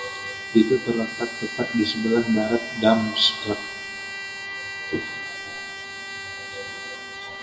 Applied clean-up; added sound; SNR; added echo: none; Trumpet; 8 dB; reverberation time 1.0 s.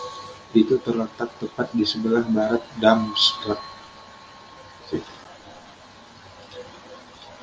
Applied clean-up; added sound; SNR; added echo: none; none; none; none.